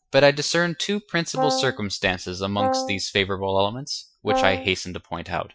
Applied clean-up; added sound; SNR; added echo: classical method Wiener filter.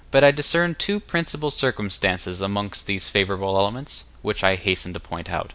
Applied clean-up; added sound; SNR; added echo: none; none; none; none.